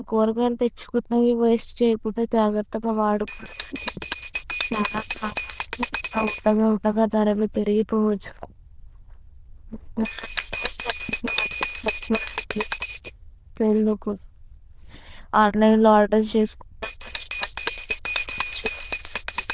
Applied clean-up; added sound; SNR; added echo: neural diffusion model UNIVERSE++.